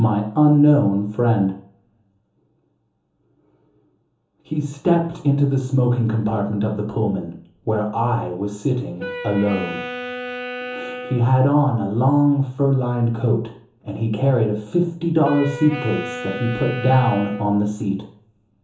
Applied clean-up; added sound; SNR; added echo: none; Wind instrument, woodwind instrument; 11 dB; reverberation time 1.2 s.